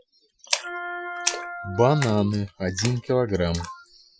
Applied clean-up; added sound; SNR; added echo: classical method Wiener filter.